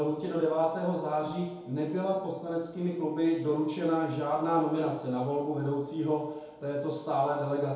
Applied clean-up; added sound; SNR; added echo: none; none; none; reverberation time 1.9 s.